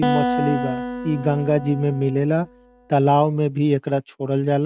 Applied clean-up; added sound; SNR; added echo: none; Acoustic guitar; 7 dB; none.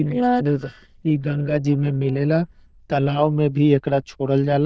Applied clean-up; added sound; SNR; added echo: neural diffusion model UNIVERSE++.